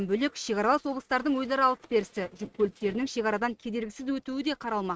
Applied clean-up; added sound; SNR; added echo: neural mask model RNNoise.